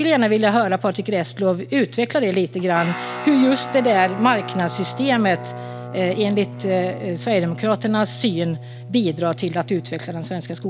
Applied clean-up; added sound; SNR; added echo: none; Guitar; 13 dB; none.